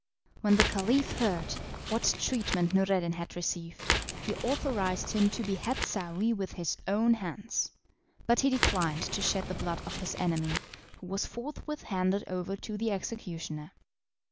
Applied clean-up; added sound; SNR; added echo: none; Crackle; 4 dB; none.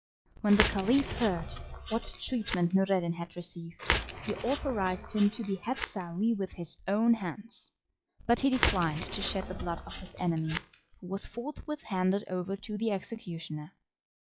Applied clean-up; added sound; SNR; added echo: classical method log-MMSE.